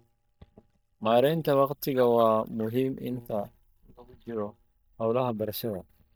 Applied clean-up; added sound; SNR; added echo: neural mask model DeepFilterNet 3.